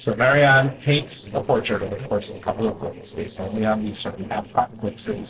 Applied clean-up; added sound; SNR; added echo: neural separator model SepFormer DNS4.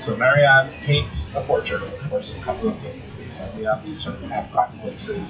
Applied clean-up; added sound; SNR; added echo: classical method WPE with log-MMSE.